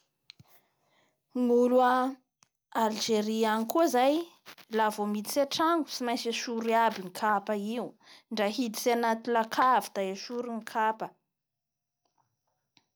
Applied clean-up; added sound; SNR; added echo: none; none; none; none.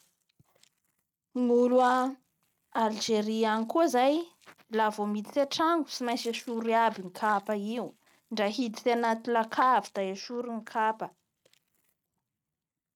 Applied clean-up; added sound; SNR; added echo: neural mask model RNNoise.